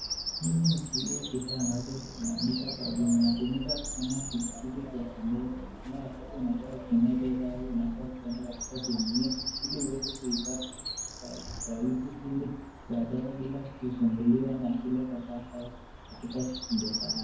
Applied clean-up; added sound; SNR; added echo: none; Bird vocalization, bird call, bird song; 7 dB; reverberation time 0.9 s.